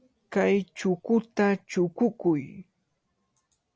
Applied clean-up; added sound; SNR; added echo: none; none; none; none.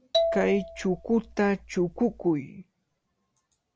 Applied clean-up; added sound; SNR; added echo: none; Marimba, xylophone; 4 dB; none.